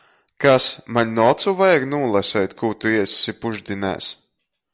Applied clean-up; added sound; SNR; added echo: none; none; none; none.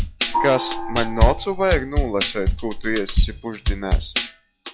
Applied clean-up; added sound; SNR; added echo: classical method log-MMSE.